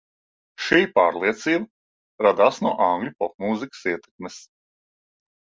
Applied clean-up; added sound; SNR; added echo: none; none; none; none.